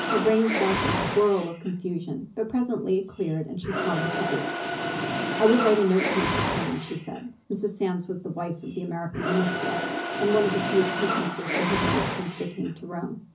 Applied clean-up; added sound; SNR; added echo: none; Mechanisms; 3 dB; reverberation time 0.5 s.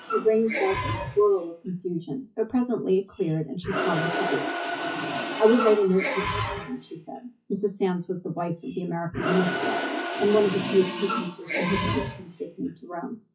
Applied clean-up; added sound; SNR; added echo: classical method WPE with log-MMSE.